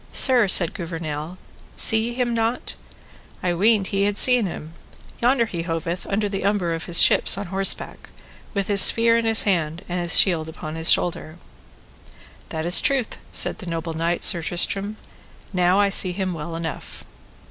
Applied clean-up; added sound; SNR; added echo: none; none; none; none.